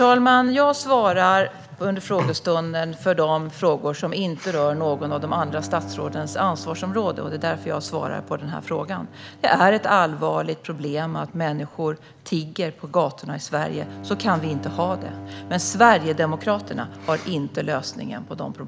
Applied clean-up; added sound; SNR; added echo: none; Bowed string instrument; 17 dB; none.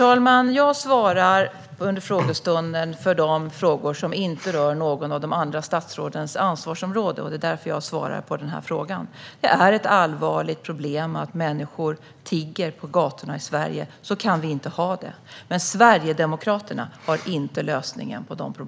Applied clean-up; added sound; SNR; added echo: none; none; none; none.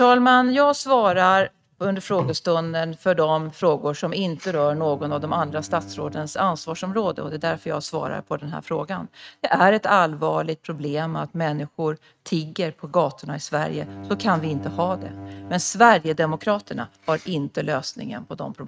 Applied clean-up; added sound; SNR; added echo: neural mask model RNNoise.